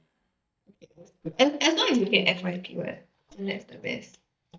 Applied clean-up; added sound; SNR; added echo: neural mask model DeepFilterNet 3.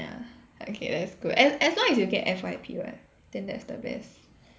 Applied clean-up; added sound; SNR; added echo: none; none; none; none.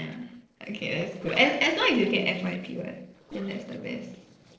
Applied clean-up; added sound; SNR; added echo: neural separator model SepFormer DNS4.